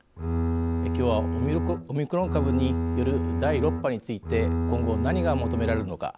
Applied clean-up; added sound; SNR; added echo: none; Bowed string instrument; -1 dB; none.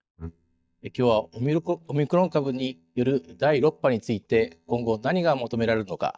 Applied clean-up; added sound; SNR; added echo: neural mask model DeepFilterNet 3.